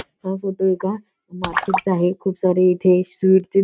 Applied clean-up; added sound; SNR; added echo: neural mask model RNNoise.